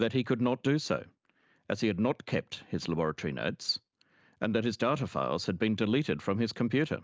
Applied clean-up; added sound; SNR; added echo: none; none; none; none.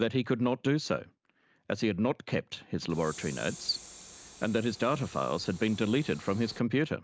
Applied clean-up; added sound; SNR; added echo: none; Train; 18 dB; none.